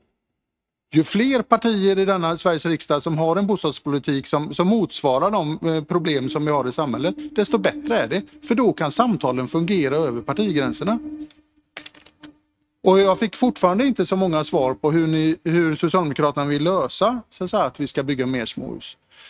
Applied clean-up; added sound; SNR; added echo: neural mask model RNNoise.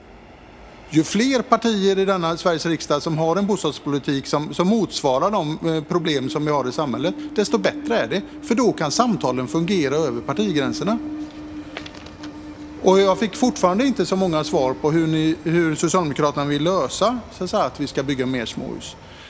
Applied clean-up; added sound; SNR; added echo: none; Train; 14 dB; none.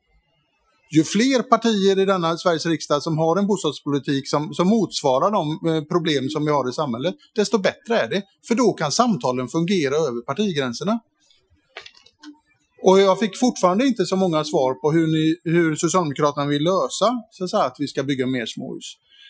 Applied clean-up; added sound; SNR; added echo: classical method Wiener filter.